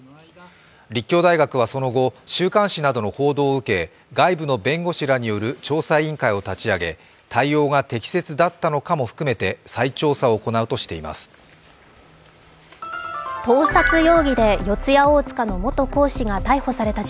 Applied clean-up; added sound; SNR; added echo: none; none; none; none.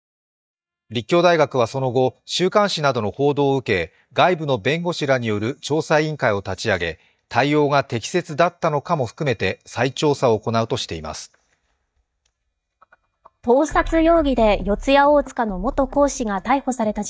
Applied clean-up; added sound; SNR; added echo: neural mask model DeepFilterNet 3.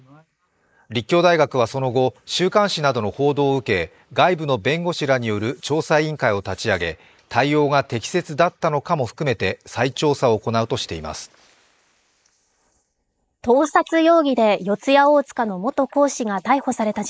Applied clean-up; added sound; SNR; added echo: neural mask model Resemble Enhance denoiser.